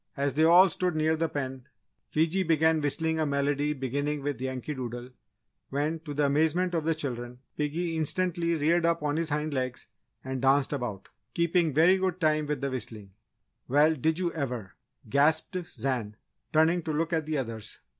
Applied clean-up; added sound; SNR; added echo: none; none; none; none.